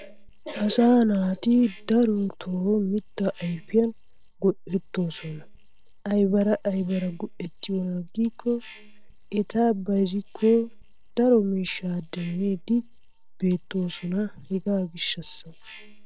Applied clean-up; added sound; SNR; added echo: neural separator model SepFormer DNS4.